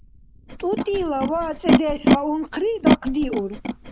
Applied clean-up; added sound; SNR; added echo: neural mask model Resemble Enhance denoiser.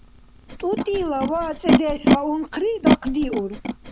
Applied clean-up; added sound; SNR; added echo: none; Animal; -2 dB; none.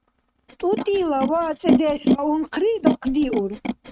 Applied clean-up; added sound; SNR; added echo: neural mask model RNNoise.